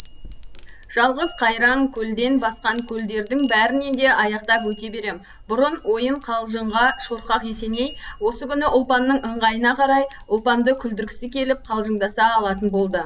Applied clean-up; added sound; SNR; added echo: none; Chime; 5 dB; none.